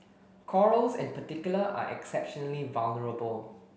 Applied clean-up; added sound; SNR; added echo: none; none; none; none.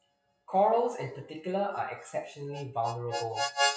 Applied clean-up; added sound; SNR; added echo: classical method WPE with log-MMSE.